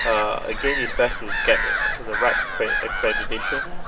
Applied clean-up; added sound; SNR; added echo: none; Gull, seagull / Bird vocalization, bird call, bird song; 0 dB; reverberation time 0.2 s.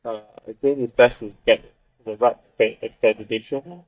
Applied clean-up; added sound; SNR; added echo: neural mask model DeepFilterNet 3.